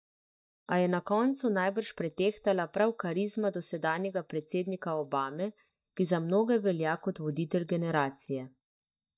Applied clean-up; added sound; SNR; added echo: neural mask model DeepFilterNet 3.